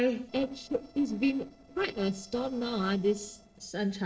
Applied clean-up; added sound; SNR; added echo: neural separator model SepFormer DNS4.